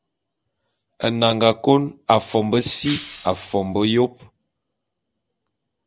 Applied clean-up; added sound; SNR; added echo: none; Shatter; 14 dB; none.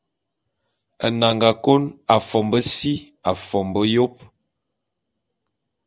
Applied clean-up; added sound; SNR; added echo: none; none; none; none.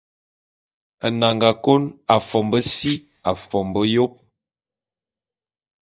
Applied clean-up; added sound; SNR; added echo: neural mask model DeepFilterNet 3.